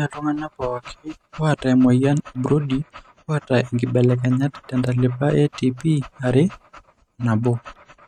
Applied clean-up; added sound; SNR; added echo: neural mask model RNNoise.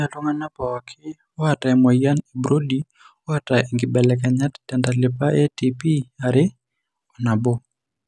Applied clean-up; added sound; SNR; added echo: none; none; none; none.